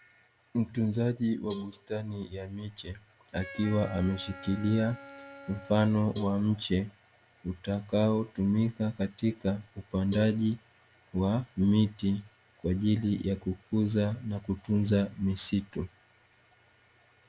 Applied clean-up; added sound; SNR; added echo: none; Wind instrument, woodwind instrument + Cowbell; 20 dB; none.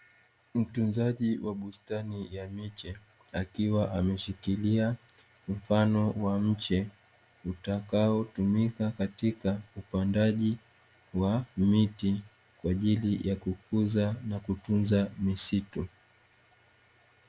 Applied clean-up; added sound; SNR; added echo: none; none; none; none.